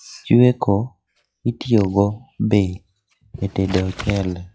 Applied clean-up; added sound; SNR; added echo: classical method log-MMSE.